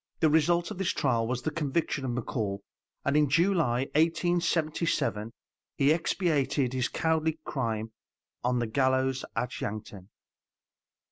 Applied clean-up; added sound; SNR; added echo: none; none; none; none.